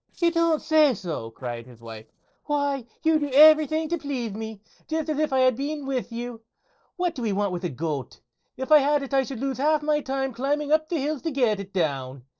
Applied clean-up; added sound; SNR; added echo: neural separator model SepFormer DNS4.